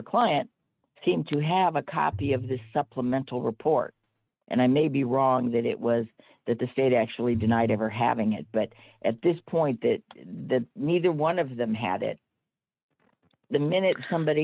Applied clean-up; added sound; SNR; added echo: neural mask model RNNoise.